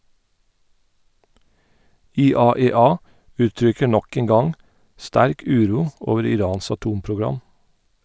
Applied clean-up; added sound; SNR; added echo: none; none; none; none.